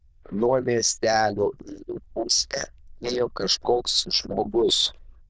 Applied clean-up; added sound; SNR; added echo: neural diffusion model UNIVERSE++.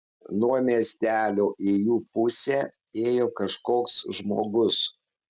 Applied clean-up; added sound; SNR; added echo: none; none; none; none.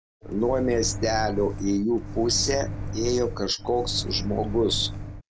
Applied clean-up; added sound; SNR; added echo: none; Microwave oven; 6 dB; none.